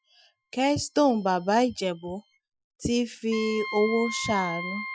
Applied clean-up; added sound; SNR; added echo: classical method Wiener filter.